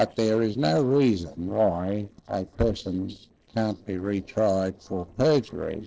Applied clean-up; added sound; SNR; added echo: neural separator model SepFormer DNS4.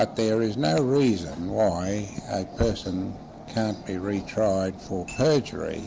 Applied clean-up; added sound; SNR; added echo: none; none; none; none.